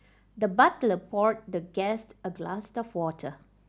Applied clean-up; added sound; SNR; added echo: none; none; none; none.